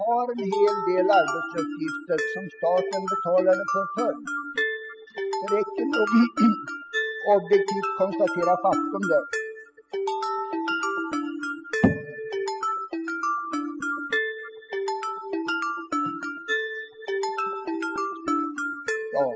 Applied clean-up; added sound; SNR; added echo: classical method spectral subtraction.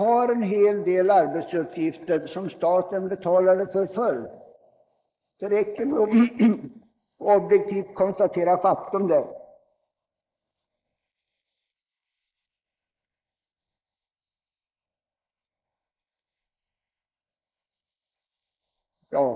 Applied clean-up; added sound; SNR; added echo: neural mask model Resemble Enhance denoiser.